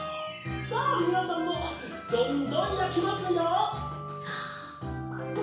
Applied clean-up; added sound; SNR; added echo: none; none; none; reverberation time 0.6 s.